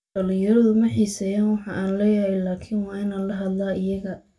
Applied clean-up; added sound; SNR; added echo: none; none; none; reverberation time 0.2 s.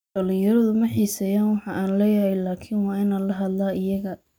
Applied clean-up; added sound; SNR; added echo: none; none; none; none.